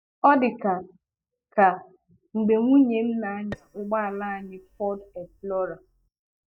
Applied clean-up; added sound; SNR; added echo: neural mask model DeepFilterNet 3.